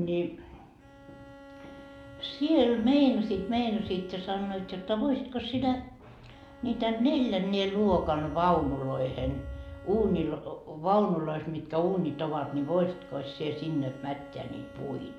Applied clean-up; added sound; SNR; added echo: none; Bowed string instrument; 20 dB; none.